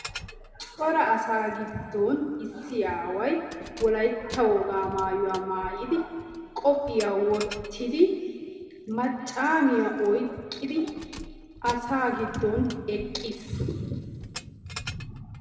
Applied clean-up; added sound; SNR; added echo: none; Keys jangling; 17 dB; reverberation time 1.9 s.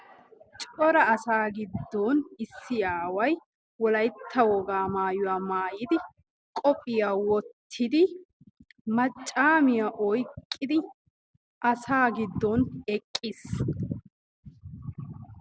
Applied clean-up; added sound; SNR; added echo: none; none; none; none.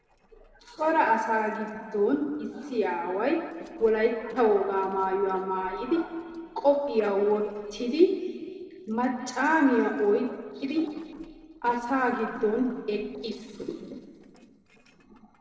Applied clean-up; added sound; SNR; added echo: neural separator model SepFormer DNS4.